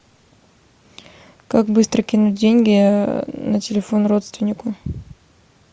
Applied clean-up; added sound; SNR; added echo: none; none; none; none.